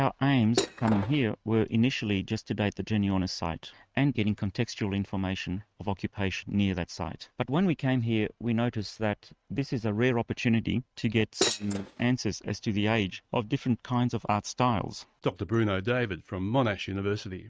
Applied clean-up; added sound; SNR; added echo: neural mask model RNNoise.